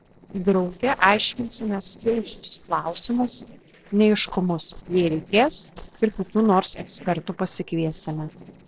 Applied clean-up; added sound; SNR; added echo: neural separator model SepFormer DNS4.